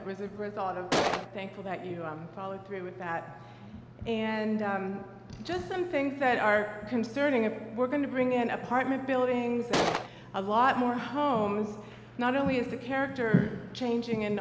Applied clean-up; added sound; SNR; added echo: none; Gunshot, gunfire; -3 dB; reverberation time 1.3 s.